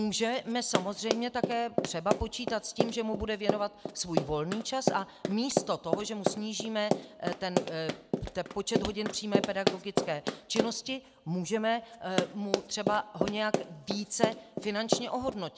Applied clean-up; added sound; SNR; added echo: none; Run; 1 dB; none.